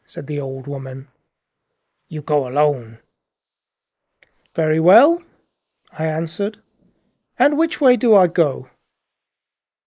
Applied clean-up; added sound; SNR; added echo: neural mask model Resemble Enhance denoiser.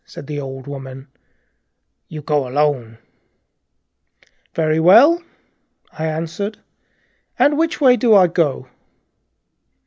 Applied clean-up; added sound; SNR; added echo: none; none; none; none.